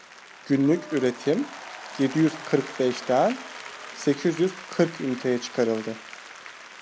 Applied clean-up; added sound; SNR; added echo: none; Applause; 15 dB; none.